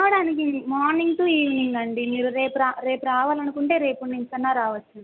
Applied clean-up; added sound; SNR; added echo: none; none; none; none.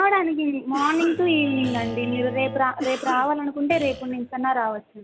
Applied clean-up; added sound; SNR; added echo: none; Bowed string instrument + Cough; 11 dB; none.